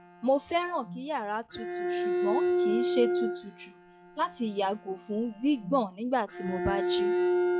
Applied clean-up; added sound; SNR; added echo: classical method log-MMSE.